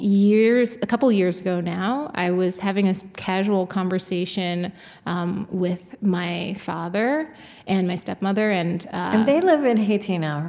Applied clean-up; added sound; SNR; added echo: none; none; none; none.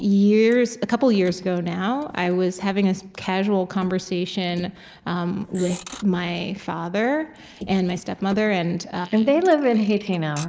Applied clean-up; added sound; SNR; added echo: neural mask model Resemble Enhance denoiser.